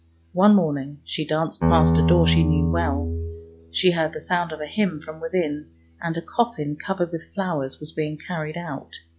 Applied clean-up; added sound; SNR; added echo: classical method log-MMSE.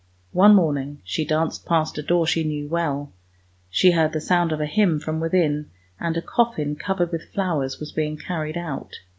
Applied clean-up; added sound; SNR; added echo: none; none; none; none.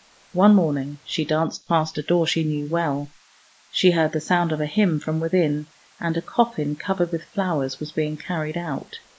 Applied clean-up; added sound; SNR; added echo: neural mask model Resemble Enhance denoiser.